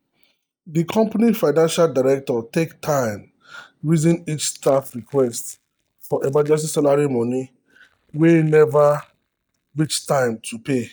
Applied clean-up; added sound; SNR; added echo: neural mask model DeepFilterNet 3.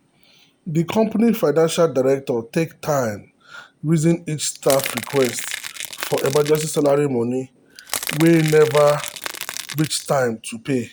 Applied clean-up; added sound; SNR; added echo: none; Crackle / Crushing; 10 dB; none.